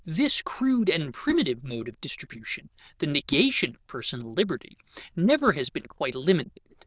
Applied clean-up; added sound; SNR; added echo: neural diffusion model UNIVERSE++.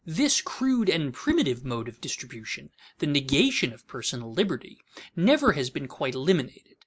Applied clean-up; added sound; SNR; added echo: neural mask model Resemble Enhance denoiser.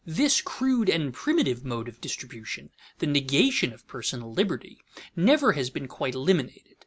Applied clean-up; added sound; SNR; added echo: none; none; none; none.